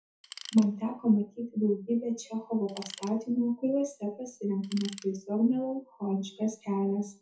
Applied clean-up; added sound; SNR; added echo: classical method WPE with log-MMSE.